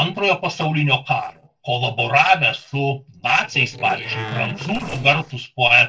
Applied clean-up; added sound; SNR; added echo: neural separator model SepFormer DNS4.